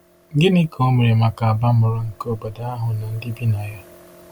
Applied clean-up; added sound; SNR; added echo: none; none; none; none.